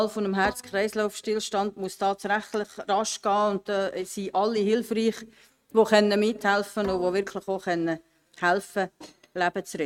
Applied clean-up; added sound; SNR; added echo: neural mask model RNNoise.